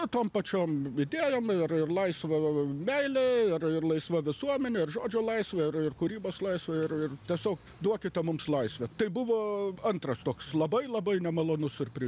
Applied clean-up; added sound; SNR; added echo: none; none; none; none.